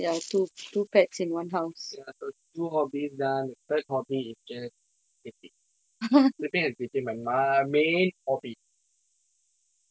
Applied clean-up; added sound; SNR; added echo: none; none; none; none.